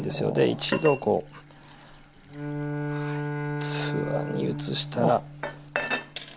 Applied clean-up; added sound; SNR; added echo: none; Bowed string instrument; 5 dB; none.